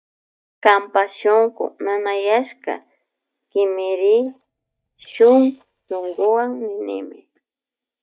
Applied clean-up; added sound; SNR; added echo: neural mask model DeepFilterNet 3.